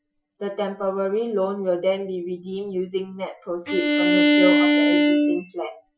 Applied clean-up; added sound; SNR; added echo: classical method Wiener filter.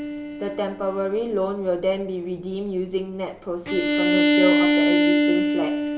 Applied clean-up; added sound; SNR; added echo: none; Bowed string instrument; -4 dB; none.